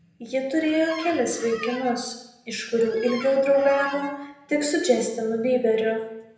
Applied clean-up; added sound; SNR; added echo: none; Squeak; 15 dB; reverberation time 0.8 s.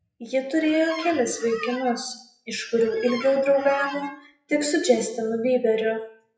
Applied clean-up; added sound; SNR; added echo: classical method WPE with log-MMSE.